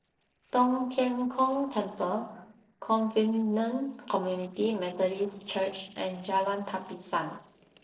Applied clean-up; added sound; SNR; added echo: neural separator model SepFormer DNS4.